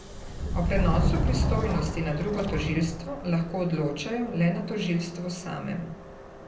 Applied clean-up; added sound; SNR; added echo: none; Subway, metro, underground; 1 dB; reverberation time 0.6 s.